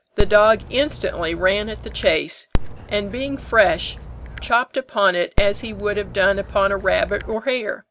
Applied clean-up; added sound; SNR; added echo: none; Dog; 6 dB; none.